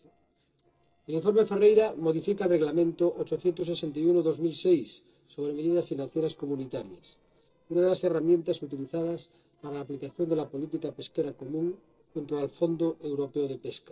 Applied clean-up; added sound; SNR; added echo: neural separator model SepFormer DNS4.